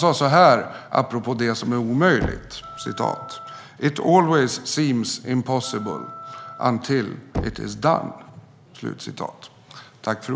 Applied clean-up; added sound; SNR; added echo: none; Wind instrument, woodwind instrument + Knock; 15 dB; none.